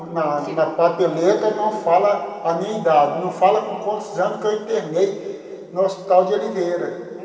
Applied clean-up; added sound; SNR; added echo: none; none; none; reverberation time 2.5 s.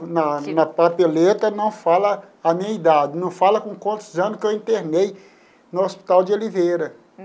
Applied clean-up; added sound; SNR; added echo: none; none; none; none.